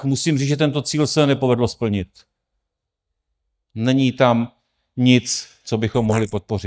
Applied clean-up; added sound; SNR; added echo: neural mask model DeepFilterNet 3.